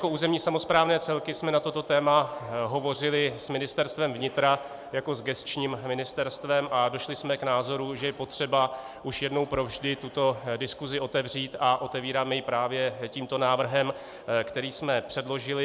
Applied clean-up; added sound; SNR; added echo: none; none; none; none.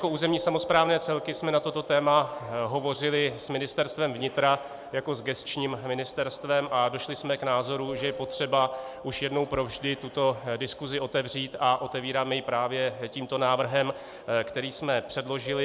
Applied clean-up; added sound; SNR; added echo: none; Keyboard (musical); 17 dB; none.